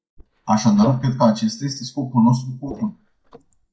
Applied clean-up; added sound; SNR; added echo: neural mask model DeepFilterNet 3.